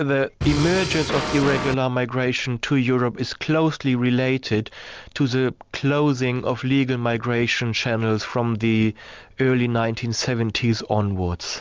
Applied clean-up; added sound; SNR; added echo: none; Drum kit; 4 dB; none.